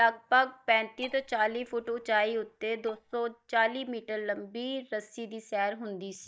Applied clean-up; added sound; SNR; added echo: neural mask model DeepFilterNet 3.